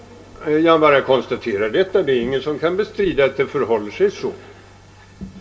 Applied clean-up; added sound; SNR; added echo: none; none; none; reverberation time 0.2 s.